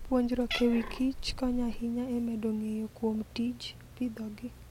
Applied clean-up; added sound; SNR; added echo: none; Cat; 10 dB; none.